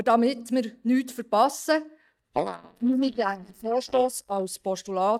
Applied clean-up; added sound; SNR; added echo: neural mask model DeepFilterNet 3.